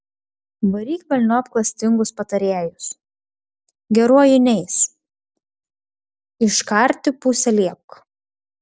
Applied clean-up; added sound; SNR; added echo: none; none; none; none.